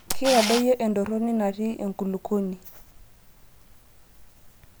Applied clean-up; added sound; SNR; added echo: none; Camera; 10 dB; none.